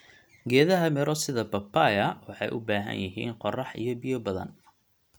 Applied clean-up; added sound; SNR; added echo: none; none; none; none.